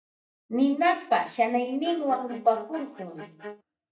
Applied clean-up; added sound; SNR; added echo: neural mask model DeepFilterNet 3.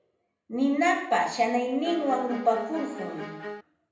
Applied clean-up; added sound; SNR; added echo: none; Bowed string instrument; 11 dB; reverberation time 0.8 s.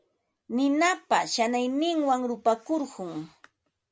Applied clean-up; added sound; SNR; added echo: none; none; none; none.